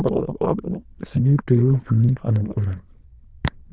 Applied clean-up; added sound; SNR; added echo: neural diffusion model UNIVERSE++.